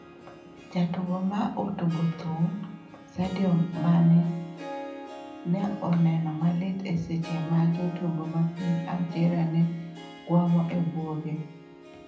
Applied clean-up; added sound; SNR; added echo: none; Harp; 16 dB; reverberation time 0.6 s.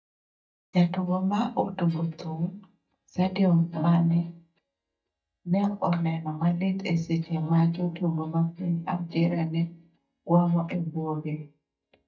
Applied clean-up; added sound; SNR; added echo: neural mask model DeepFilterNet 3.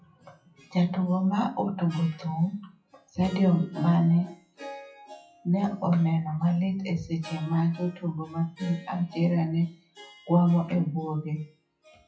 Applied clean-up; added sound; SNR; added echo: classical method WPE with log-MMSE.